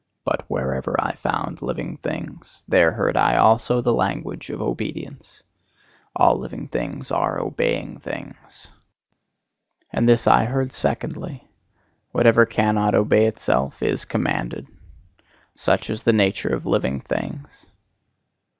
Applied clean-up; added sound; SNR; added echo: none; none; none; none.